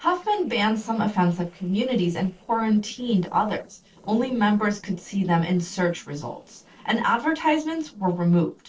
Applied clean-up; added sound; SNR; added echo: neural separator model SepFormer DNS4.